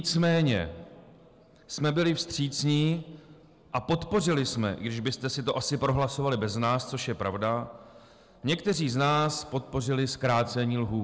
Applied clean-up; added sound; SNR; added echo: none; none; none; none.